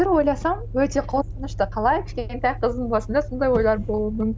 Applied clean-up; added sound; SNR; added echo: none; Motor vehicle (road); 9 dB; none.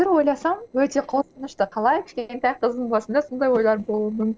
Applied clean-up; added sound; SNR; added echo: neural separator model SepFormer DNS4.